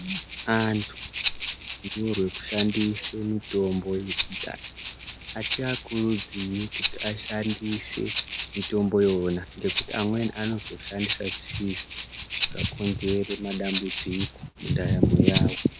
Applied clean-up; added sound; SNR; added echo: none; Rattle (instrument); 4 dB; none.